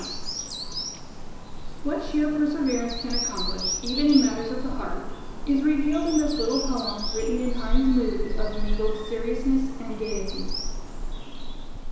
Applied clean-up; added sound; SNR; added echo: none; Bird vocalization, bird call, bird song; 1 dB; reverberation time 1.0 s.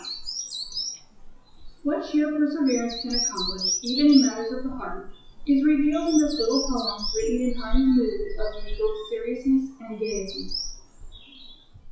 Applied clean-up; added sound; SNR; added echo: classical method WPE with log-MMSE.